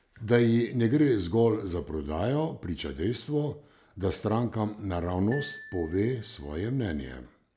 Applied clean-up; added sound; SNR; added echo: none; Glockenspiel; 18 dB; none.